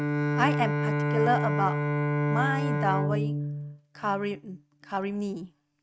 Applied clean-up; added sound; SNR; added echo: neural mask model RNNoise.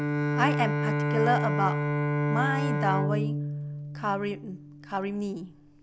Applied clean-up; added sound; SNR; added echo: none; Bowed string instrument; -2 dB; none.